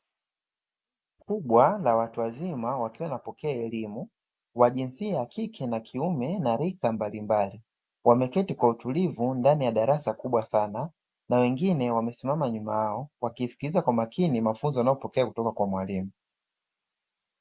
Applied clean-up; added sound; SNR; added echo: none; none; none; none.